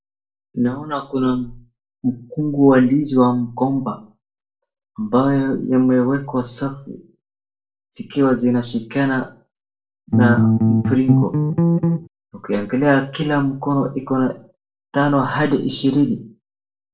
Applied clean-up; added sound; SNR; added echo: none; Bass guitar; -4 dB; reverberation time 0.3 s.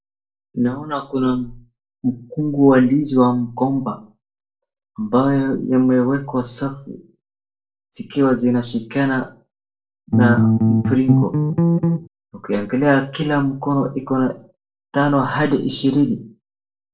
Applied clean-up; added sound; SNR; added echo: neural separator model SepFormer DNS4.